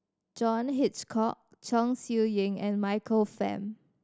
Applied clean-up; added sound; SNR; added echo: none; none; none; none.